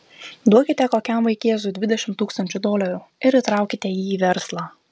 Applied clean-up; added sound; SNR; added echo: none; none; none; none.